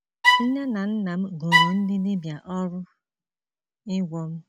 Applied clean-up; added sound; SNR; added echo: none; Bowed string instrument; -4 dB; none.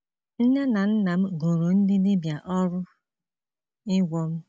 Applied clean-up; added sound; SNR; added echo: none; none; none; none.